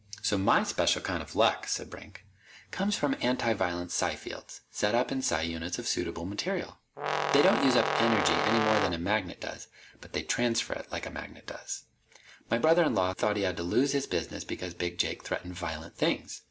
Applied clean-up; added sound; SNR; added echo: none; Brass instrument; -1 dB; none.